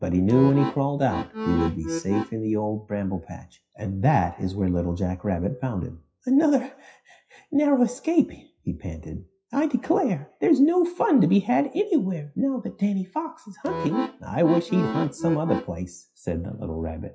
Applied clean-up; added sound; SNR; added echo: classical method WPE with log-MMSE.